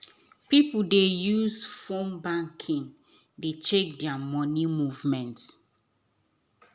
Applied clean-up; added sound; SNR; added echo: none; none; none; none.